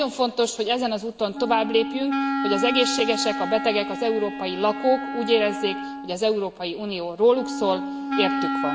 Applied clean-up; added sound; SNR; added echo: none; Wind instrument, woodwind instrument; 5 dB; reverberation time 1.2 s.